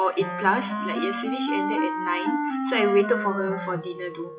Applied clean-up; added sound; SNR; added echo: classical method WPE with log-MMSE.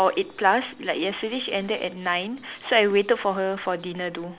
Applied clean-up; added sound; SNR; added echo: none; none; none; none.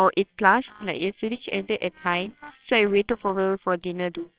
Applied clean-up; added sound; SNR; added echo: neural separator model SepFormer WHAMR!.